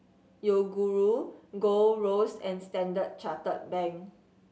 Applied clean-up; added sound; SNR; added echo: none; none; none; none.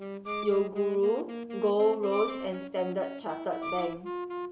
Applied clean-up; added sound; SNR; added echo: none; Wind instrument, woodwind instrument + Wind instrument, woodwind instrument; 7 dB; none.